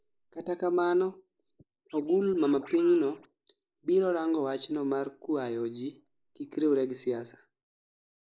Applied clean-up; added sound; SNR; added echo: neural mask model Resemble Enhance denoiser.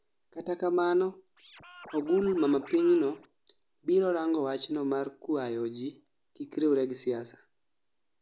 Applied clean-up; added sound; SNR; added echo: none; Scratching (performance technique); 18 dB; none.